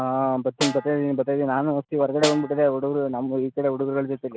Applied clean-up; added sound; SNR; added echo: none; Snare drum; 11 dB; none.